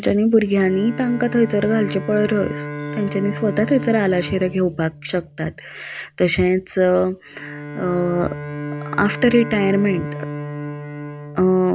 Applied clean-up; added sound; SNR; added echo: none; Bowed string instrument; 11 dB; none.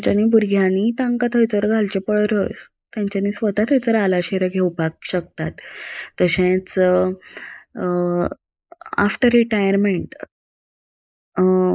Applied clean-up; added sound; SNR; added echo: neural mask model Resemble Enhance denoiser.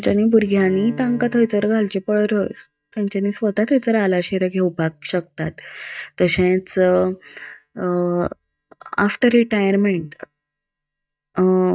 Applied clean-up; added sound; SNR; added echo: neural mask model DeepFilterNet 3.